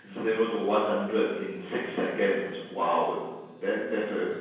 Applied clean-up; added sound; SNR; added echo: none; none; none; reverberation time 1.0 s.